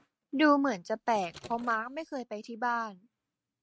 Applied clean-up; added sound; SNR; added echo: neural mask model RNNoise.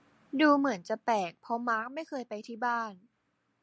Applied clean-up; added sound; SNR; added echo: none; none; none; none.